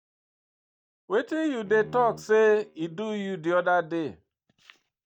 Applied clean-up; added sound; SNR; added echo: neural mask model DeepFilterNet 3.